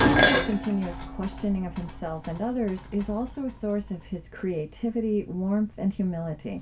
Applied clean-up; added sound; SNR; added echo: none; Dishes, pots, and pans; 1 dB; reverberation time 0.2 s.